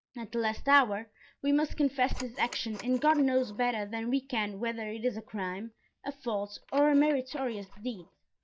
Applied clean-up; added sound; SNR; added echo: neural mask model DeepFilterNet 3.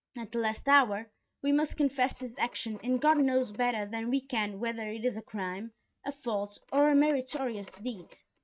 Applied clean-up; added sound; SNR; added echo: neural mask model RNNoise.